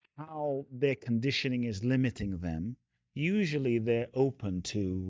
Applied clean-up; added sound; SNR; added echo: neural mask model DeepFilterNet 3.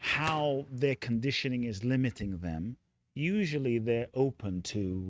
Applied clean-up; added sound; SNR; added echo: neural mask model RNNoise.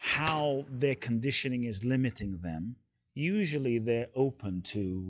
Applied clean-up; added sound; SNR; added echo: classical method log-MMSE.